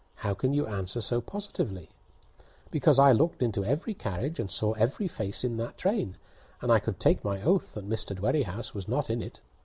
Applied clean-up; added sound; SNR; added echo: none; none; none; none.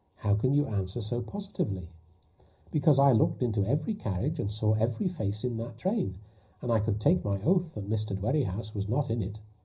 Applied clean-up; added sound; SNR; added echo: none; none; none; reverberation time 0.4 s.